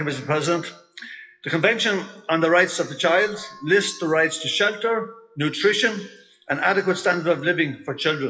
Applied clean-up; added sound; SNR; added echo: classical method WPE with log-MMSE.